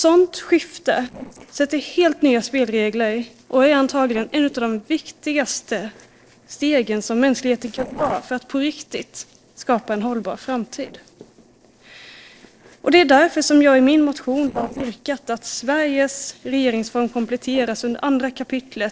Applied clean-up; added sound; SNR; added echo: neural separator model SepFormer DNS4.